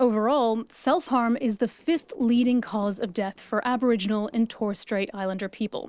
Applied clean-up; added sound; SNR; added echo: neural separator model SepFormer DNS4.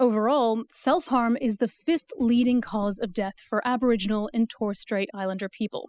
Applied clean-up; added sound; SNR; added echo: classical method spectral subtraction.